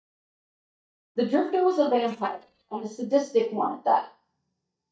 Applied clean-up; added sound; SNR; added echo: neural mask model DeepFilterNet 3.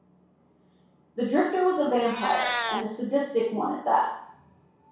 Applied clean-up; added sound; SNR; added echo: none; Meow; 10 dB; reverberation time 0.6 s.